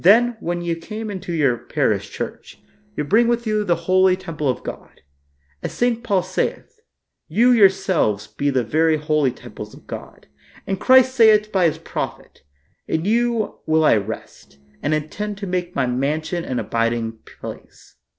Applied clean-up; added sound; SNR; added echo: neural separator model SepFormer DNS4.